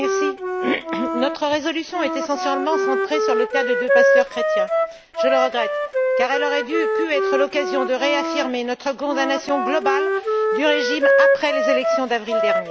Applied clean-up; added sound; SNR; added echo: none; Wind instrument, woodwind instrument; -3 dB; none.